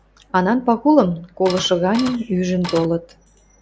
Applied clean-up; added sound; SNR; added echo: none; Printer; 11 dB; none.